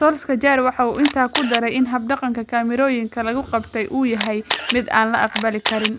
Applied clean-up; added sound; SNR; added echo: none; Camera; 8 dB; none.